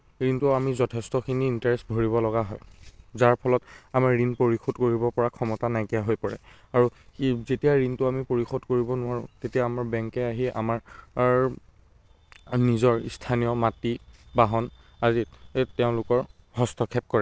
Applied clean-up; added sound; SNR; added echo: none; none; none; none.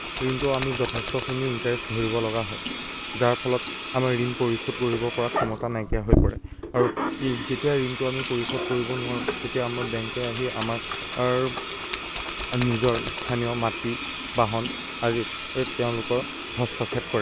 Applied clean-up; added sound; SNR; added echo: none; Sink (filling or washing); 1 dB; none.